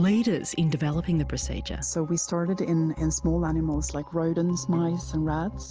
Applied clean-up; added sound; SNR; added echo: none; none; none; none.